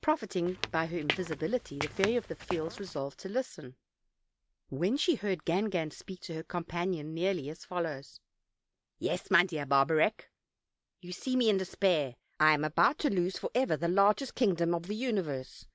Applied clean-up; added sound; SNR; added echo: none; Squeak / Walk, footsteps; 8 dB; none.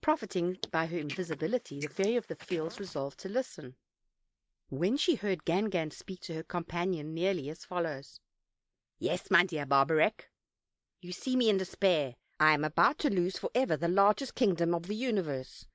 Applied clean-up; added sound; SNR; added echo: neural mask model Resemble Enhance denoiser.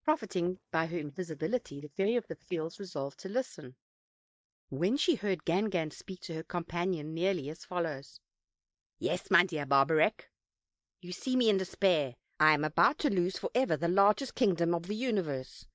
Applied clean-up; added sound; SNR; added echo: neural mask model DeepFilterNet 3.